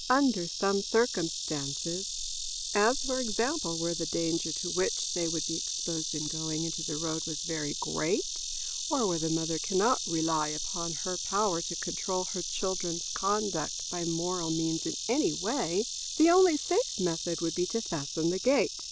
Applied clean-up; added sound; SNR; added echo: none; Insect; 4 dB; none.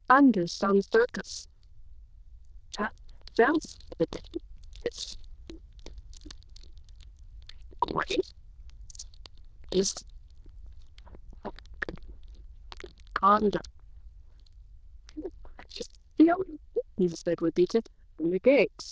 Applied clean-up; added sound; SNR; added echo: neural diffusion model UNIVERSE++.